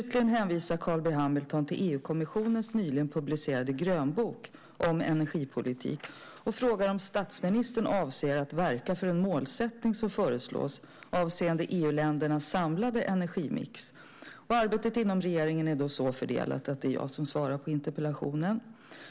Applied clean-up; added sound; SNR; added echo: none; none; none; none.